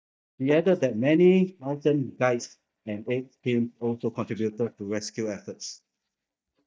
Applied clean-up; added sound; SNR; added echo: neural mask model DeepFilterNet 3.